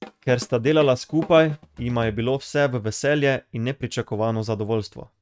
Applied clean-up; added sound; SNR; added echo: neural mask model RNNoise.